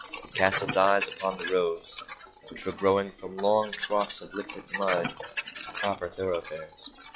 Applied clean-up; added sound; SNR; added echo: classical method log-MMSE.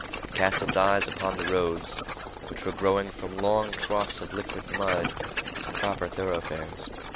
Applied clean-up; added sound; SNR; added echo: none; Wild animals; -3 dB; none.